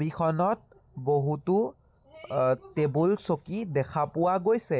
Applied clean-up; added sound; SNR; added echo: none; none; none; none.